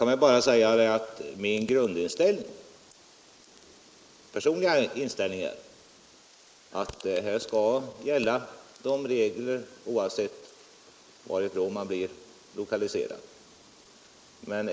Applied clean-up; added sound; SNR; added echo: neural mask model Resemble Enhance denoiser.